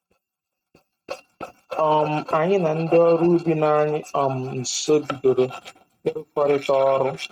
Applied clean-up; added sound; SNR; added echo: neural mask model RNNoise.